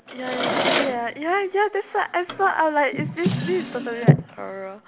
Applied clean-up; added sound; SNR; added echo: none; Drawer open or close; 1 dB; none.